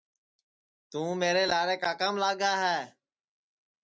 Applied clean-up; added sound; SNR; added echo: none; none; none; none.